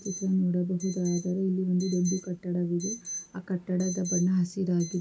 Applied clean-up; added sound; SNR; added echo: none; Alarm; 14 dB; reverberation time 1.5 s.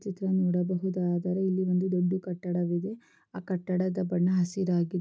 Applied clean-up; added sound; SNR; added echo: none; none; none; none.